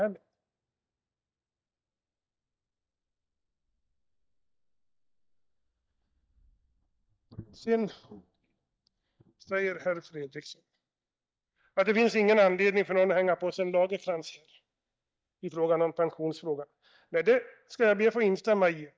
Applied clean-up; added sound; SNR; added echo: neural mask model DeepFilterNet 3.